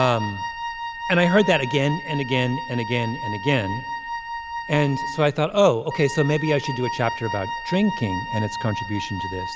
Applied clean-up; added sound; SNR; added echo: none; Wind instrument, woodwind instrument; 8 dB; none.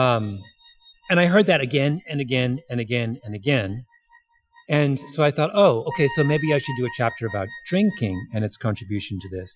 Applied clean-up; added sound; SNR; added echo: classical method Wiener filter.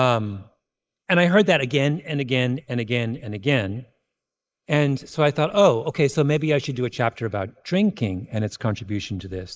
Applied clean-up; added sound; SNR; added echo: neural mask model Resemble Enhance denoiser.